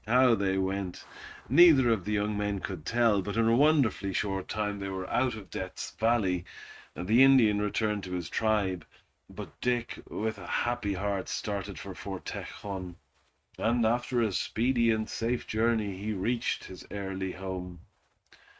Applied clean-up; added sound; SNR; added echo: neural mask model RNNoise.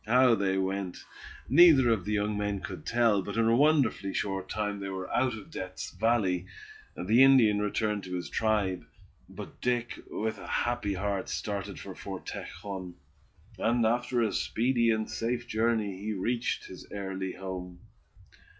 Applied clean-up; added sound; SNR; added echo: classical method log-MMSE.